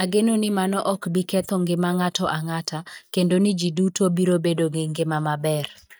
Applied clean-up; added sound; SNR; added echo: neural mask model DeepFilterNet 3.